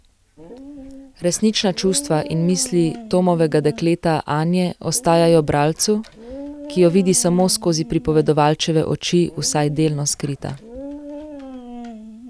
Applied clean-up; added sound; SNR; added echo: none; Dog; 17 dB; none.